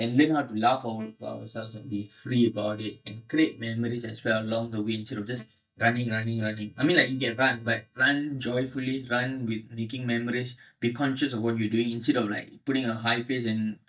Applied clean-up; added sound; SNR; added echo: neural mask model DeepFilterNet 3.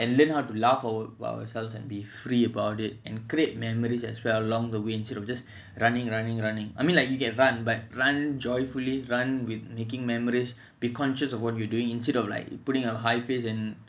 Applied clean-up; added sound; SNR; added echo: none; none; none; none.